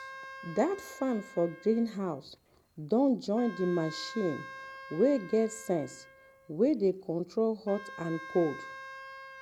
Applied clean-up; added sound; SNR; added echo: none; Wind instrument, woodwind instrument; 16 dB; none.